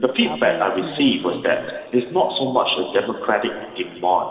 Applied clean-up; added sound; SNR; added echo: neural separator model SepFormer DNS4.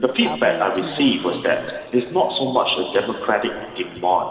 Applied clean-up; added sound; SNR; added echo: none; Typing; 15 dB; reverberation time 2.1 s.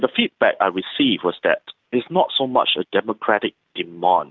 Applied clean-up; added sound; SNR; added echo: none; none; none; none.